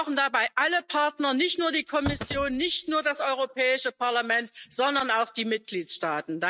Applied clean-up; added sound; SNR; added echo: neural mask model RNNoise.